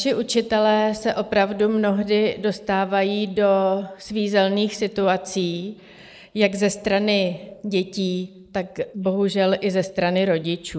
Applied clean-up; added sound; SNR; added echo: neural mask model Resemble Enhance denoiser.